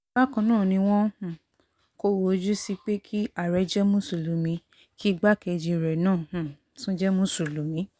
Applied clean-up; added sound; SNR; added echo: none; none; none; none.